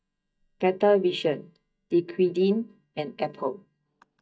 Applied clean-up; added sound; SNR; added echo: neural mask model DeepFilterNet 3.